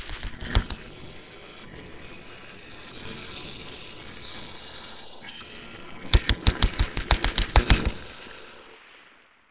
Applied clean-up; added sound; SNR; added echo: neural separator model SepFormer WHAMR!.